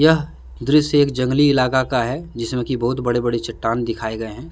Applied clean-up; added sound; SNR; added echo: none; none; none; none.